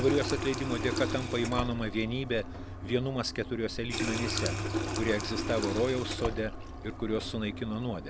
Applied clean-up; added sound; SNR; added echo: none; Water tap, faucet; 3 dB; none.